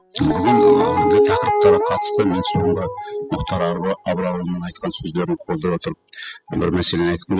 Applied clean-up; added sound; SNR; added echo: classical method spectral subtraction.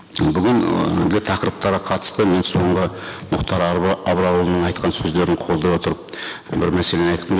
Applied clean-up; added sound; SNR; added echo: none; none; none; none.